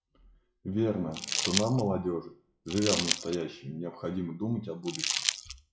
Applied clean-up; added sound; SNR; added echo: classical method WPE with log-MMSE.